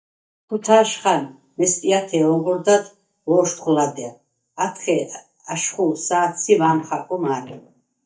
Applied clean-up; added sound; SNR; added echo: neural mask model DeepFilterNet 3.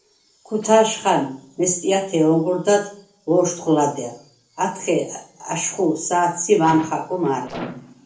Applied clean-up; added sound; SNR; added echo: neural separator model SepFormer DNS4.